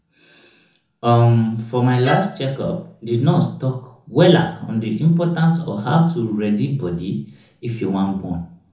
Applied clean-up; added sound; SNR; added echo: none; Bowed string instrument; 15 dB; reverberation time 0.6 s.